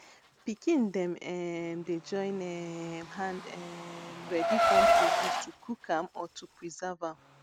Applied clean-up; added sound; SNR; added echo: none; Car; -2 dB; none.